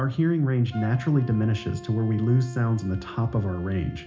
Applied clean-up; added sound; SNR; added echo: none; Wind instrument, woodwind instrument; 19 dB; reverberation time 0.4 s.